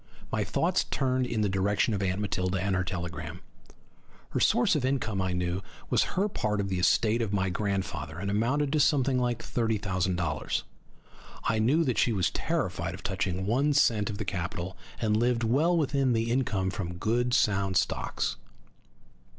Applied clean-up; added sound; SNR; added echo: none; none; none; none.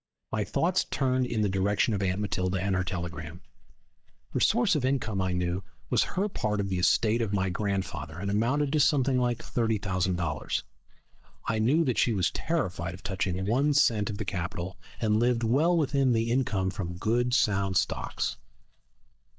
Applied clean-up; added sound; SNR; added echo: neural mask model DeepFilterNet 3.